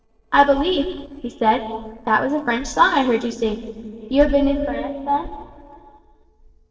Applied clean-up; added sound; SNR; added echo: neural separator model SepFormer DNS4.